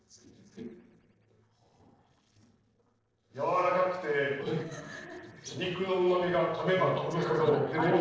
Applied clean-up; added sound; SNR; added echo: neural separator model SepFormer DNS4.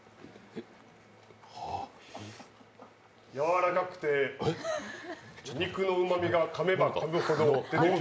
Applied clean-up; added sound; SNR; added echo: none; none; none; none.